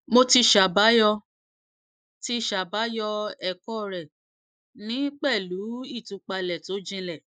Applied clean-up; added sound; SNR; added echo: neural mask model Resemble Enhance denoiser.